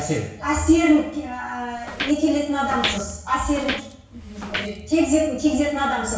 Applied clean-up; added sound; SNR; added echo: none; Walk, footsteps; 10 dB; reverberation time 0.6 s.